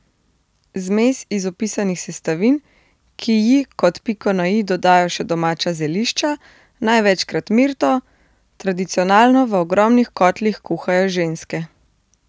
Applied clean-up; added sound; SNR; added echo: none; none; none; none.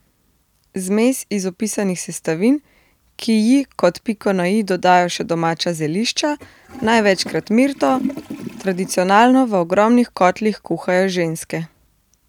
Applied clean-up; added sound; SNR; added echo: none; Toilet flush; 14 dB; none.